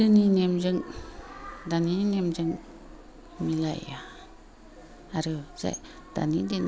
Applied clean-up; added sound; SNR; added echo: none; none; none; none.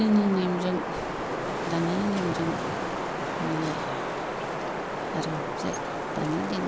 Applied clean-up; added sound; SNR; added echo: none; Wind; 1 dB; none.